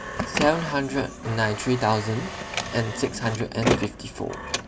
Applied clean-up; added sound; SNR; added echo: none; Printer; 4 dB; none.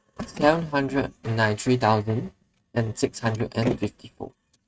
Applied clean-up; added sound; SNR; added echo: neural mask model RNNoise.